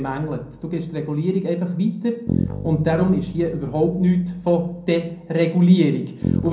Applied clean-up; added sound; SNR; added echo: none; Bass guitar; 10 dB; reverberation time 0.6 s.